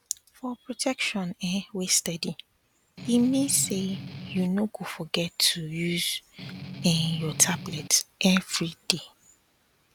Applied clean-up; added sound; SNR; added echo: none; Strum; 10 dB; none.